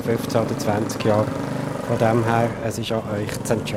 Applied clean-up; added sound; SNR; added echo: none; Motorcycle; 5 dB; none.